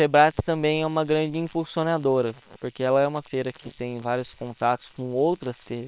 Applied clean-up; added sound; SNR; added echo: neural separator model SepFormer WHAM!.